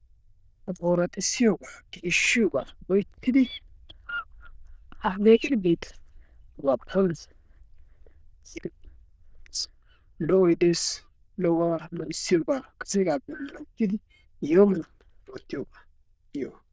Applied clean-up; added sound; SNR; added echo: neural diffusion model UNIVERSE++.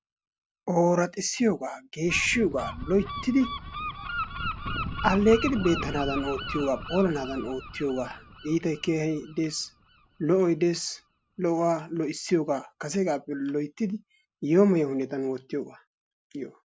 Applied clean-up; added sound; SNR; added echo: none; Gull, seagull; 11 dB; none.